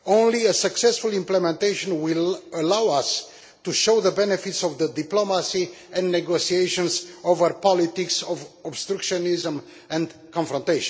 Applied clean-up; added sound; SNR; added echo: none; none; none; none.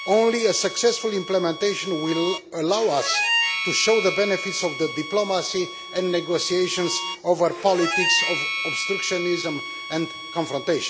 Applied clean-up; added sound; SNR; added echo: none; Harmonica; 5 dB; none.